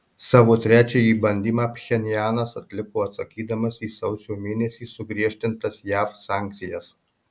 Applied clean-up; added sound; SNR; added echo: none; none; none; none.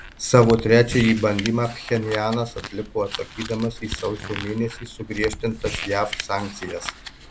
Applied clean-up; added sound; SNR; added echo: none; Crumpling, crinkling; 12 dB; none.